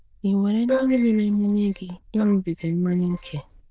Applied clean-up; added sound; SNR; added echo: neural diffusion model UNIVERSE++.